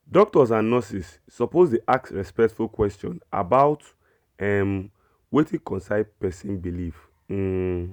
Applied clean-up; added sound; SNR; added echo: none; none; none; none.